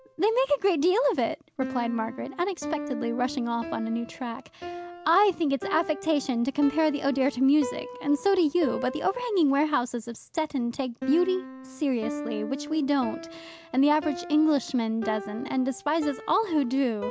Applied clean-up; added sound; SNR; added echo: none; Piano; 13 dB; none.